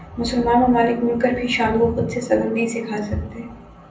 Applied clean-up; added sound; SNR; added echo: none; none; none; reverberation time 0.6 s.